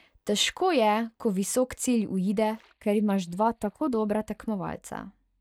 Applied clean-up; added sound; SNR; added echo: neural mask model DeepFilterNet 3.